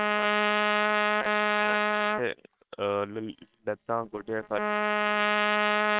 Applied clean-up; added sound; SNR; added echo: neural separator model SepFormer WHAM!.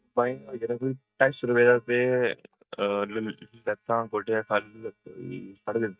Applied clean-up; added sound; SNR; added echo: neural mask model DeepFilterNet 3.